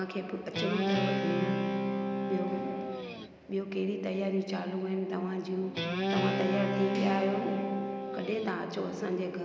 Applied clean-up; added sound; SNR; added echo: none; Guitar; -1 dB; none.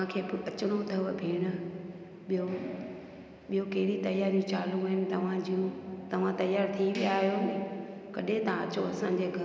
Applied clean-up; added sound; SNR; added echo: none; none; none; none.